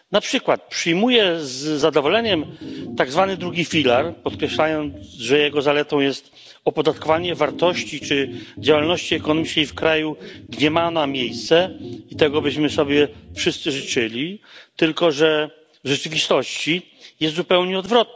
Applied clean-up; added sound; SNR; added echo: none; Organ; 14 dB; none.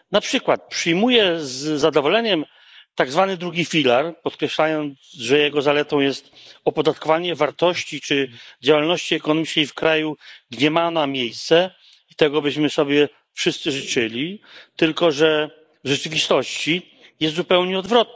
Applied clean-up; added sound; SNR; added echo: neural mask model Resemble Enhance denoiser.